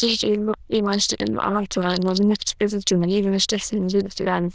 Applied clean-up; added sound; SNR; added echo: neural diffusion model UNIVERSE++.